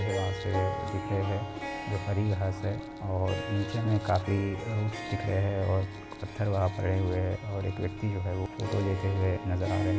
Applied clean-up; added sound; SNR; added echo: none; Harp; 9 dB; none.